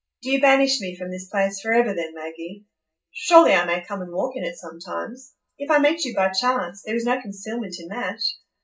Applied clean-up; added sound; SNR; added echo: none; none; none; reverberation time 0.2 s.